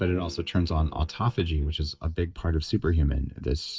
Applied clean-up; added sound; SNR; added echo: neural mask model DeepFilterNet 3.